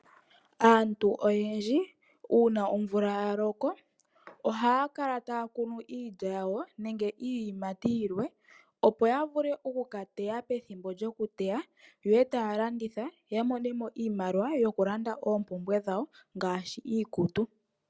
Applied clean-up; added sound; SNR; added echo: none; none; none; none.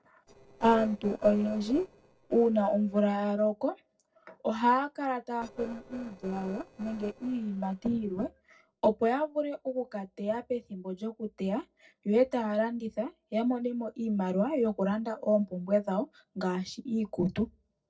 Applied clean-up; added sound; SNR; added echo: neural separator model SepFormer DNS4.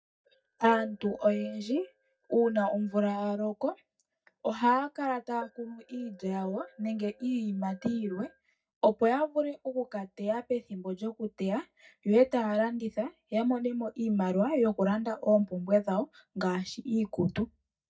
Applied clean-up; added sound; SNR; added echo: neural mask model DeepFilterNet 3.